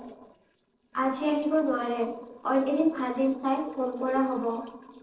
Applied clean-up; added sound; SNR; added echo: neural separator model SepFormer DNS4.